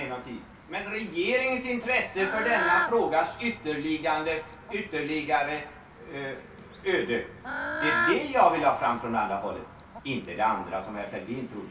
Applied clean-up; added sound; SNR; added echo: none; Bird / Fowl; 7 dB; reverberation time 0.2 s.